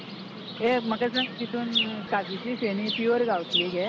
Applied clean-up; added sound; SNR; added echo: none; Chirp, tweet; 5 dB; none.